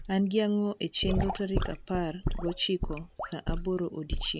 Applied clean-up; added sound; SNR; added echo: none; Sink (filling or washing) / Gurgling / Liquid; 4 dB; none.